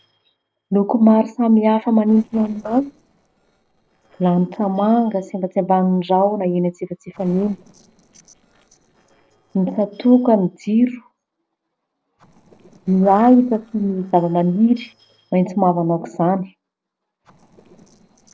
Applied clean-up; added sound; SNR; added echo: neural separator model SepFormer DNS4.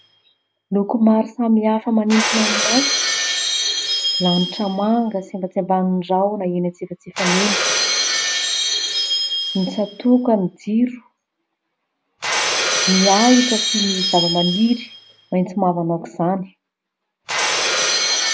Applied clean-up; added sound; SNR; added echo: none; Shatter; 2 dB; none.